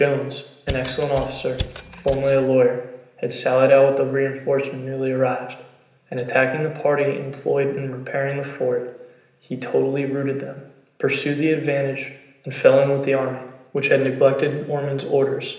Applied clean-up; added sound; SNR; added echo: none; Mechanisms; 11 dB; reverberation time 0.9 s.